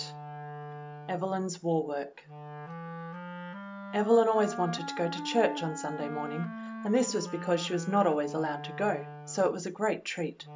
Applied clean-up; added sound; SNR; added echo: none; Wind instrument, woodwind instrument; 10 dB; none.